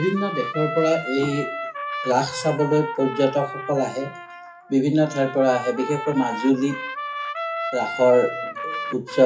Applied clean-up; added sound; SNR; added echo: classical method WPE with log-MMSE.